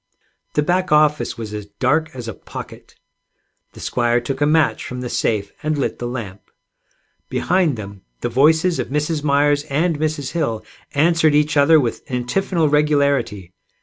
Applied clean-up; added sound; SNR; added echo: none; Organ; 15 dB; none.